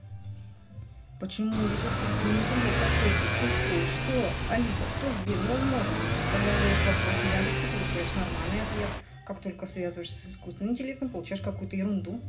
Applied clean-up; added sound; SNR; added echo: none; Motorcycle / Accelerating, revving, vroom; -4 dB; reverberation time 0.4 s.